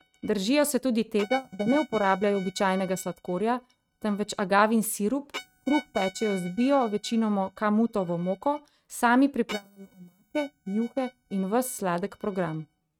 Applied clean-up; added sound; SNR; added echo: neural mask model RNNoise.